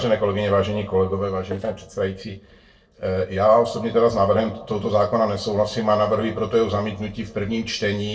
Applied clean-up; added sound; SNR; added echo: neural separator model SepFormer DNS4.